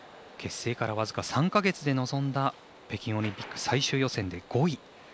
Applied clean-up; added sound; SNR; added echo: none; none; none; none.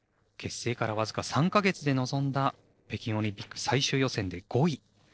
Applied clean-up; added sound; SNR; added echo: neural separator model SepFormer DNS4.